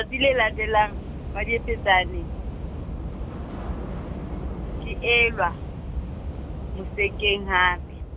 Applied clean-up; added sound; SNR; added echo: none; Subway, metro, underground / Train; 5 dB; none.